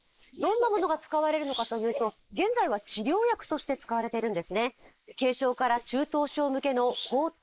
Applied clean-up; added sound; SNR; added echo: neural mask model Resemble Enhance denoiser.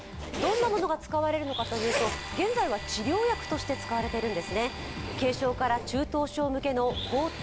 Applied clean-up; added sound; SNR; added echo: none; Domestic sounds, home sounds + Zipper (clothing); 8 dB; none.